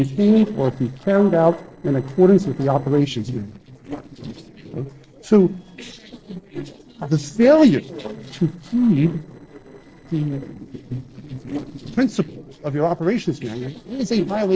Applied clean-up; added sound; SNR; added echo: neural separator model SepFormer DNS4.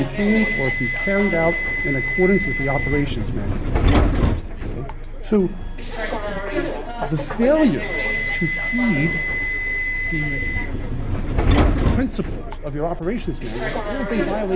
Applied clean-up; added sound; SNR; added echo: none; Subway, metro, underground; -2 dB; none.